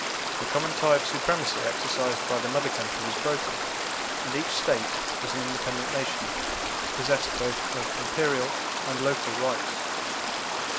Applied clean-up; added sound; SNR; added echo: none; Stream; -1 dB; none.